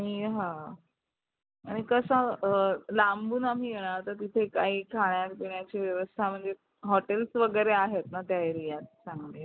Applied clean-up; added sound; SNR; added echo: none; none; none; none.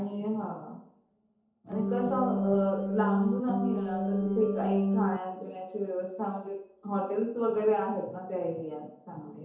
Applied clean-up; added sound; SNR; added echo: none; Organ; -2 dB; reverberation time 0.8 s.